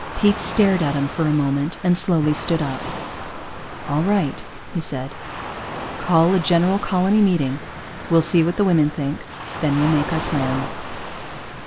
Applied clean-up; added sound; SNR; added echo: none; Waves, surf; 10 dB; none.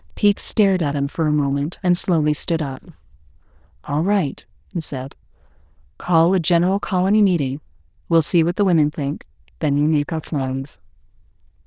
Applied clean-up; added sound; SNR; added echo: neural diffusion model UNIVERSE++.